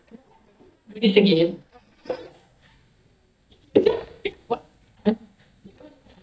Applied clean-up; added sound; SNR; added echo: neural mask model DeepFilterNet 3.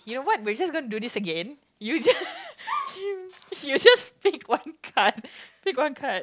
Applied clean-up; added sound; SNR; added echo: none; none; none; none.